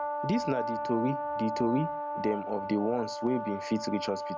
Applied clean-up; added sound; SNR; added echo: none; Brass instrument; 3 dB; none.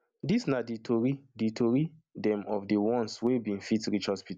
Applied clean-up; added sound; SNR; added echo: none; none; none; none.